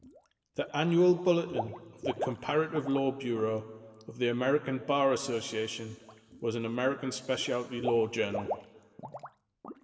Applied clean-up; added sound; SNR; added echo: none; Water / Liquid; 12 dB; reverberation time 1.1 s.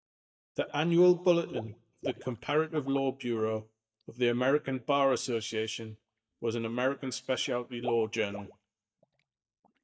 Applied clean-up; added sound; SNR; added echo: neural mask model DeepFilterNet 3.